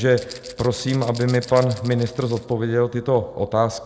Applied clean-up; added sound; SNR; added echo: none; Rattle (instrument); 19 dB; none.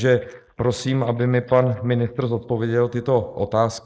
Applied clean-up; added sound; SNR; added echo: neural mask model Resemble Enhance denoiser.